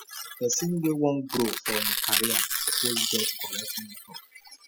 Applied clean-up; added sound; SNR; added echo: classical method spectral subtraction.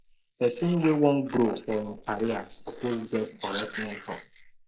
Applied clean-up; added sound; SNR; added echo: neural mask model Resemble Enhance denoiser.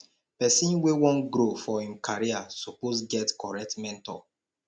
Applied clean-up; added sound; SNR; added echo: none; none; none; none.